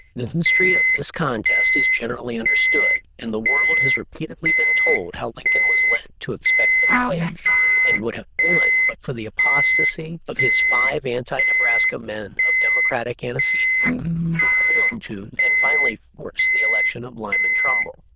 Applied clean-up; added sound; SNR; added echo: neural diffusion model UNIVERSE++.